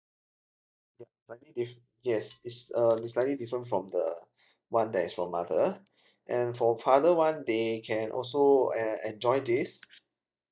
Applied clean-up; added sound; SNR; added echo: neural mask model DeepFilterNet 3.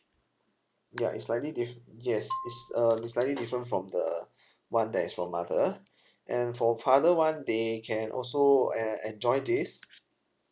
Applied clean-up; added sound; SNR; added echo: none; Marimba, xylophone; 13 dB; none.